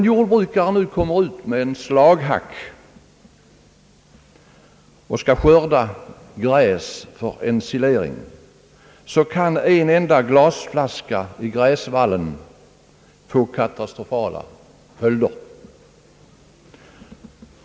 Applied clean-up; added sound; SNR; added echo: none; none; none; none.